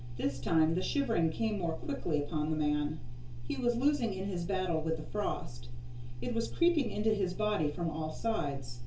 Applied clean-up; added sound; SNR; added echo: none; none; none; reverberation time 0.3 s.